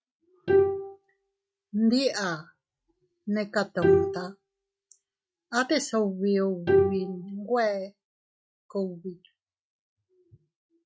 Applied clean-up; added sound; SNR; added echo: neural mask model RNNoise.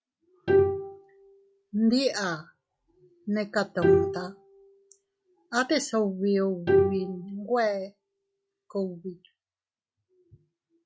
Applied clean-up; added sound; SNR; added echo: none; Bowed string instrument; -1 dB; none.